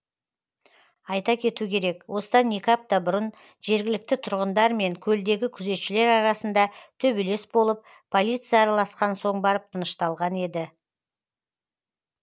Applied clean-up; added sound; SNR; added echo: none; none; none; none.